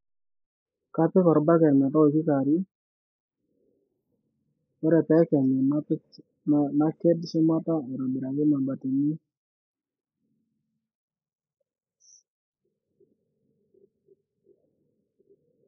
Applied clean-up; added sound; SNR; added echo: neural mask model Resemble Enhance denoiser.